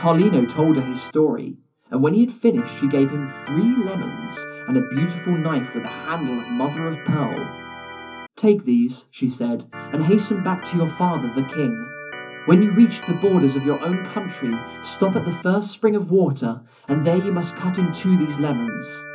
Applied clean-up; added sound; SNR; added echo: none; Organ; 16 dB; reverberation time 0.3 s.